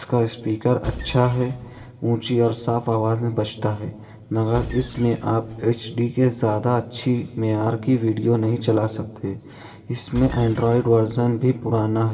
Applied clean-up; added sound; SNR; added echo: none; Engine; 13 dB; reverberation time 1.9 s.